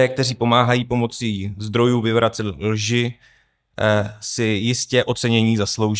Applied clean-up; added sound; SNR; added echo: neural mask model DeepFilterNet 3.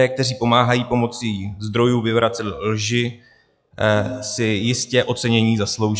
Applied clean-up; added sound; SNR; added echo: classical method log-MMSE.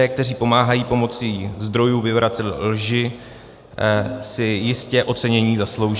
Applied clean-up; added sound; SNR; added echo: none; Ringtone; 17 dB; none.